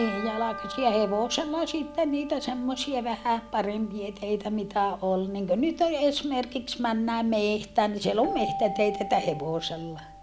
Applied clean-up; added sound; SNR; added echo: none; Keyboard (musical) + Bell; 13 dB; none.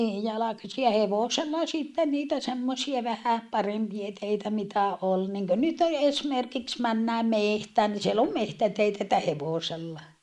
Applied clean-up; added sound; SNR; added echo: neural mask model Resemble Enhance denoiser.